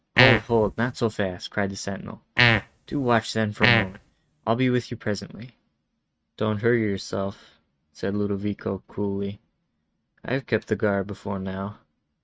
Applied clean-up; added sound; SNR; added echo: neural mask model RNNoise.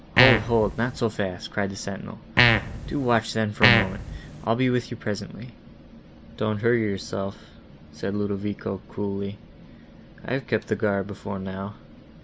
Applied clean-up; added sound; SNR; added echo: none; Fart; -5 dB; none.